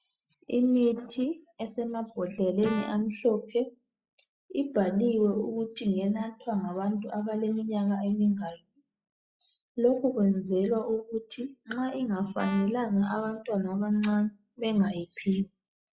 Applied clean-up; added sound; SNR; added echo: classical method log-MMSE.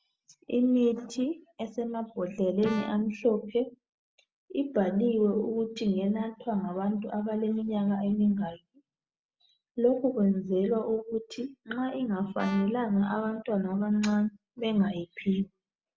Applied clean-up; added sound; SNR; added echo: none; Brass instrument; 15 dB; none.